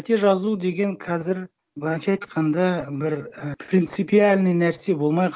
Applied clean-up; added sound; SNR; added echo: none; none; none; none.